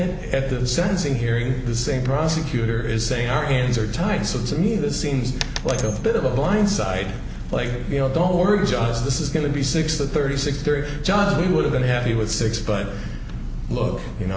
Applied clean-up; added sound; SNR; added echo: none; Coin (dropping); 16 dB; none.